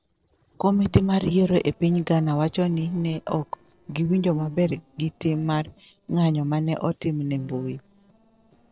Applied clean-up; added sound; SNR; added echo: neural separator model SepFormer DNS4.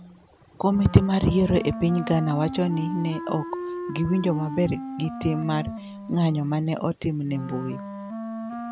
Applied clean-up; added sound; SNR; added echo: none; Wind instrument, woodwind instrument; 10 dB; none.